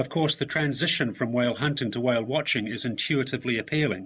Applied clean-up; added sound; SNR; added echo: none; none; none; none.